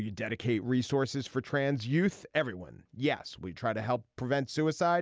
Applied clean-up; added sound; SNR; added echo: none; none; none; none.